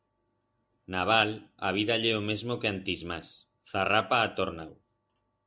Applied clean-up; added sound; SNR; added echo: none; none; none; none.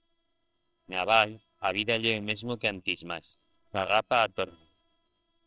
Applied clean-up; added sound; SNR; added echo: neural separator model SepFormer WHAMR!.